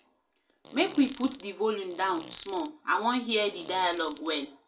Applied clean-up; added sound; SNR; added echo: none; Fart; 18 dB; reverberation time 0.2 s.